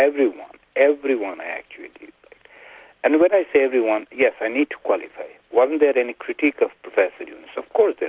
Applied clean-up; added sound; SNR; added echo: none; none; none; none.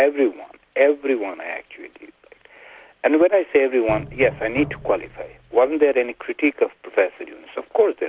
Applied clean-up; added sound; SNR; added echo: none; Knock; 16 dB; none.